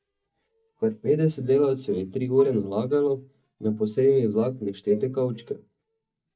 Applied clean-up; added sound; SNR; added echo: neural mask model DeepFilterNet 3.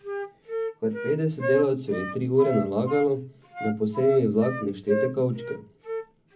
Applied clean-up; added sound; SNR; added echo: none; Wind instrument, woodwind instrument; 8 dB; reverberation time 0.4 s.